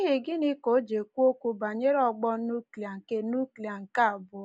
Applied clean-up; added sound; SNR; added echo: none; none; none; none.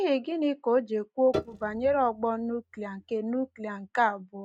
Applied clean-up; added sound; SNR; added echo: neural mask model RNNoise.